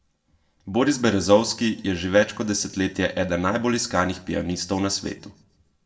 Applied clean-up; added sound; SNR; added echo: none; none; none; reverberation time 0.6 s.